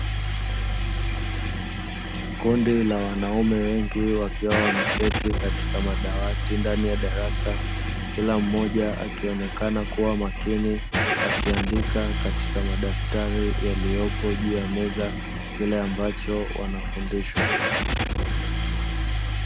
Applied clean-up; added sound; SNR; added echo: none; Engine starting / Car; -1 dB; none.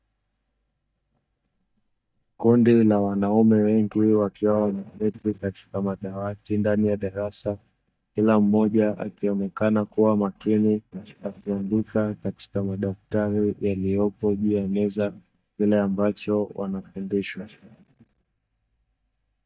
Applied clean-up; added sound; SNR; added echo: neural mask model DeepFilterNet 3.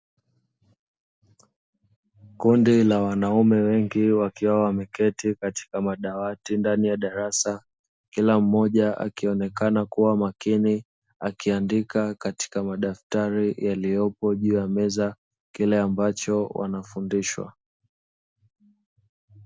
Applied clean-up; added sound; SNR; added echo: none; none; none; none.